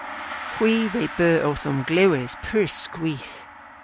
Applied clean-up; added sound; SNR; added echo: none; Gong; 13 dB; none.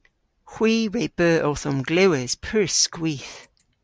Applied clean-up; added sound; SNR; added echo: none; none; none; none.